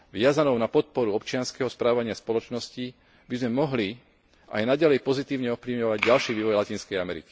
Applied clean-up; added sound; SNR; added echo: none; none; none; none.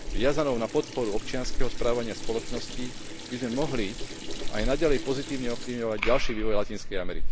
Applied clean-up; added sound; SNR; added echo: none; Sink (filling or washing) / Water tap, faucet; -2 dB; none.